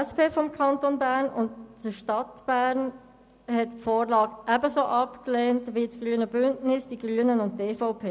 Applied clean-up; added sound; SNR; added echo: none; none; none; none.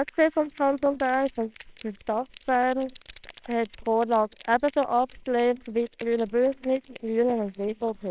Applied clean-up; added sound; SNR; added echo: neural separator model SepFormer WHAMR!.